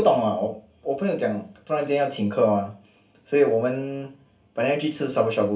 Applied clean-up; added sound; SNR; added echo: none; none; none; reverberation time 0.3 s.